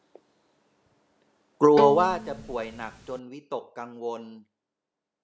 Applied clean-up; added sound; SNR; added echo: none; Bowed string instrument; 3 dB; none.